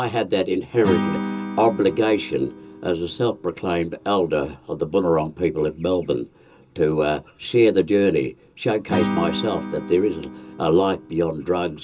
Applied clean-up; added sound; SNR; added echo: none; Acoustic guitar / Strum; 10 dB; reverberation time 0.2 s.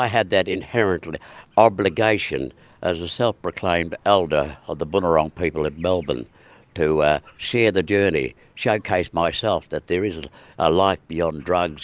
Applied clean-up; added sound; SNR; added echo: none; none; none; none.